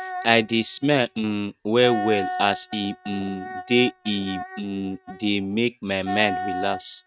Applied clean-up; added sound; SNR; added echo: neural mask model RNNoise.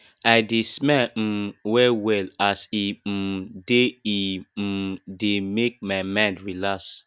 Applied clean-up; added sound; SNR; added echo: none; none; none; none.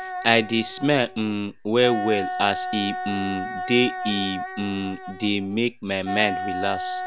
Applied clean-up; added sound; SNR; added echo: none; Wind instrument, woodwind instrument; 7 dB; none.